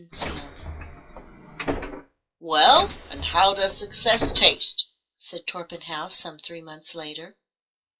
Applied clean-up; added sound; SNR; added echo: classical method WPE with log-MMSE.